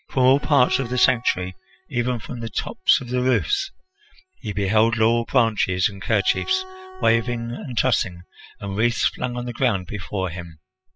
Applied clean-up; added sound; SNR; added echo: classical method spectral subtraction.